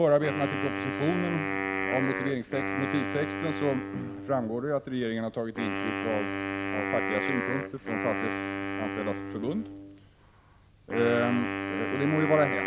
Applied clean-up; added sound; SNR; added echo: none; Wind instrument, woodwind instrument; 2 dB; none.